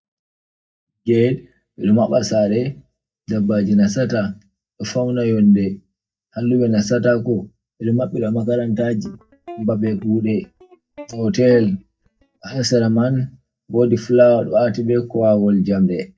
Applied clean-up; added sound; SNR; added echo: neural mask model DeepFilterNet 3.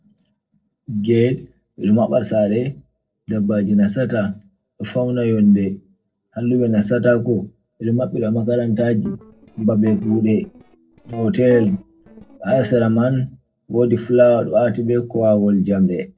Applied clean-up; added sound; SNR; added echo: neural separator model SepFormer DNS4.